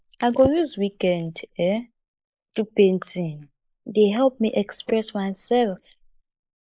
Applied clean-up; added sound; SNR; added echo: neural mask model Resemble Enhance denoiser.